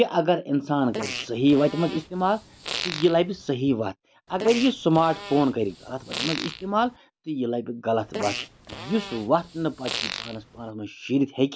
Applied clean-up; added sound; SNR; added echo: none; Fart; 10 dB; none.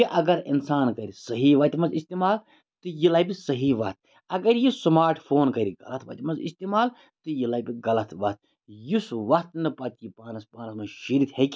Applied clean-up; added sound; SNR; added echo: none; none; none; none.